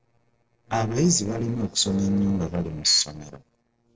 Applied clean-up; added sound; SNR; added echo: neural separator model SepFormer DNS4.